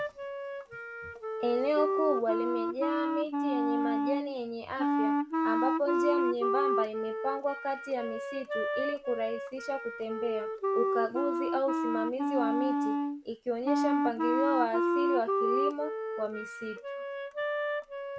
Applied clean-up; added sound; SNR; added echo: none; Wind instrument, woodwind instrument; -3 dB; none.